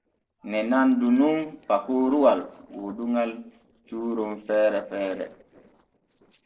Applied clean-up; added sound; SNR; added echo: neural separator model SepFormer DNS4.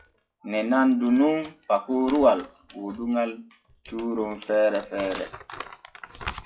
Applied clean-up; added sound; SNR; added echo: classical method WPE with log-MMSE.